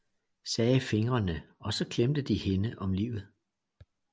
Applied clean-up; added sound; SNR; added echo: none; none; none; none.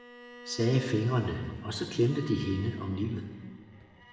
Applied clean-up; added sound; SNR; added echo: none; Bowed string instrument; 19 dB; reverberation time 1.7 s.